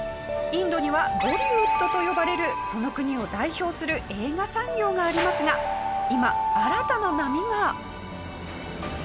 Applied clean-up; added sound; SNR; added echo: none; Alarm; 2 dB; none.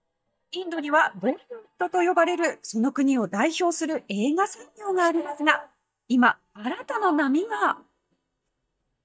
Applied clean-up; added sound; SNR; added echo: neural mask model DeepFilterNet 3.